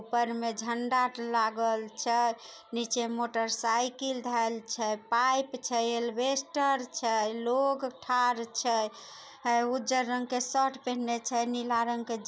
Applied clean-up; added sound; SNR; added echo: none; none; none; none.